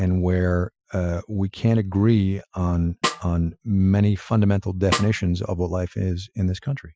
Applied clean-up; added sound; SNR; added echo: classical method Wiener filter.